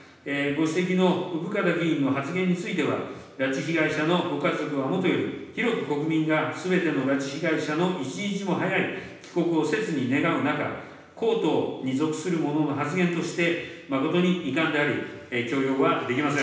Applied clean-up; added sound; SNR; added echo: none; none; none; reverberation time 0.9 s.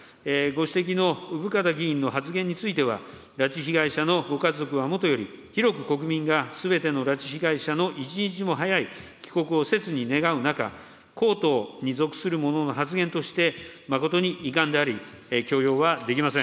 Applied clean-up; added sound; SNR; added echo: none; none; none; none.